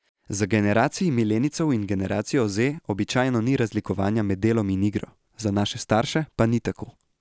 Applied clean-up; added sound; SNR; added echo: none; none; none; none.